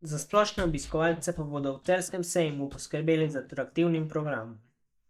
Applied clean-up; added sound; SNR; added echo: neural mask model DeepFilterNet 3.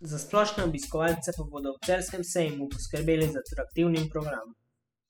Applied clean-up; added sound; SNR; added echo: classical method spectral subtraction.